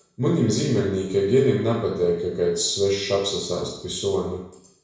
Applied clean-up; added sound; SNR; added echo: none; none; none; reverberation time 0.7 s.